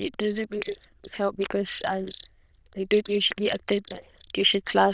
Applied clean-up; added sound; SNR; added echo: neural diffusion model UNIVERSE++.